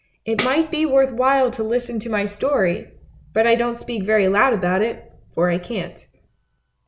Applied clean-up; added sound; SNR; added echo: none; Tambourine; 2 dB; none.